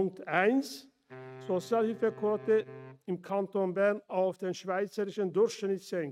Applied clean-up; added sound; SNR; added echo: neural mask model RNNoise.